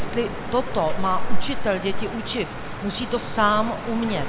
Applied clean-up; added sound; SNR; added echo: none; Cricket; -3 dB; none.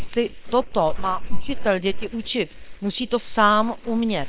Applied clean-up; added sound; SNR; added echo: neural separator model SepFormer WHAM!.